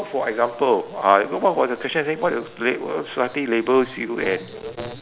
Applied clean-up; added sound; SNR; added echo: none; none; none; none.